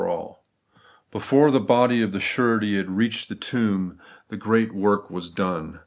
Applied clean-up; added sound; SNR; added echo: none; none; none; none.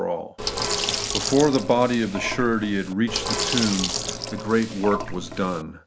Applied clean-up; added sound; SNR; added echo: none; Sink (filling or washing); 4 dB; none.